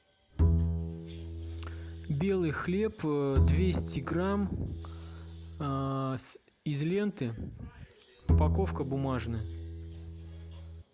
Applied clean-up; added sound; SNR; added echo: none; Bowed string instrument; -2 dB; none.